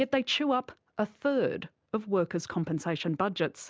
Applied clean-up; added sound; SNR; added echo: none; none; none; none.